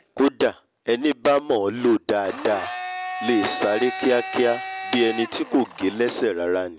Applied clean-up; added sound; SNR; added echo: none; Domestic sounds, home sounds; 11 dB; none.